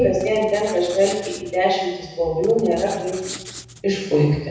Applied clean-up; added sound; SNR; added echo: none; Writing; 16 dB; reverberation time 1.1 s.